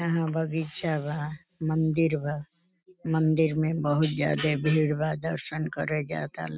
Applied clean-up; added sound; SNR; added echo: none; none; none; none.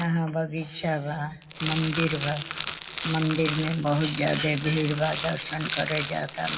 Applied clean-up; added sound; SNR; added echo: none; Rattle; 8 dB; reverberation time 1.0 s.